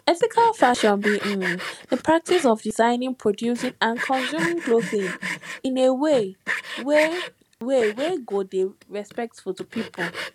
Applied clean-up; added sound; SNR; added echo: none; Sawing; 10 dB; none.